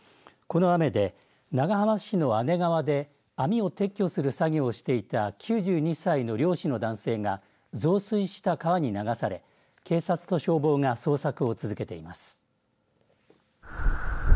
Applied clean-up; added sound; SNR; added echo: none; none; none; none.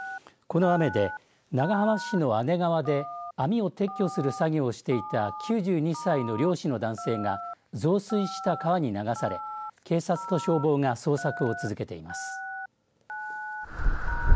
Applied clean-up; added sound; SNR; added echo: none; Telephone; 12 dB; none.